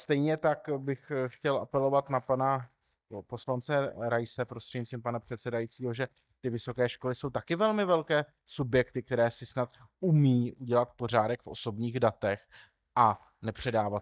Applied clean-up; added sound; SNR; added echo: neural mask model DeepFilterNet 3.